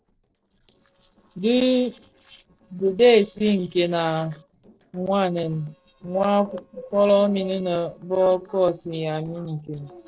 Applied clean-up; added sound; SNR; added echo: neural separator model SepFormer DNS4.